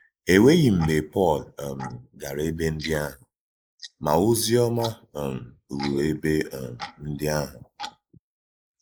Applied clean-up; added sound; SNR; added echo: neural mask model Resemble Enhance denoiser.